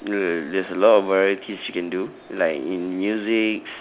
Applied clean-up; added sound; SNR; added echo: none; none; none; none.